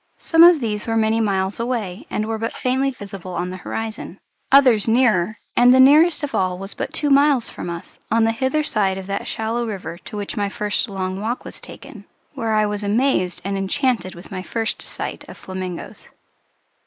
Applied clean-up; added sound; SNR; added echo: neural mask model Resemble Enhance denoiser.